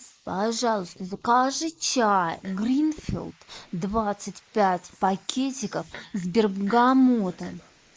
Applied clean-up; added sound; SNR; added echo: neural mask model Resemble Enhance denoiser.